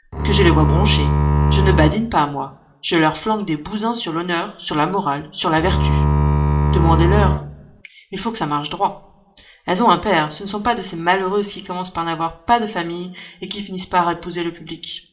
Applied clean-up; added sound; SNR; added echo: none; Bowed string instrument; -5 dB; reverberation time 0.5 s.